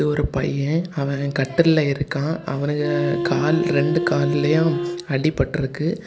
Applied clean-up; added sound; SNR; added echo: none; Wind instrument, woodwind instrument; 5 dB; none.